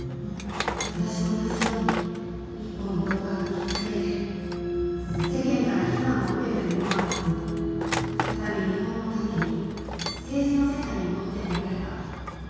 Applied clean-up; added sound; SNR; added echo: none; Tools; 9 dB; reverberation time 2.0 s.